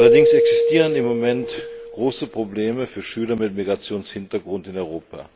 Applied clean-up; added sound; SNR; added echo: none; Keyboard (musical); -2 dB; none.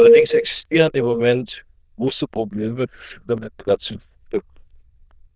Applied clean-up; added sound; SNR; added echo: neural diffusion model UNIVERSE++.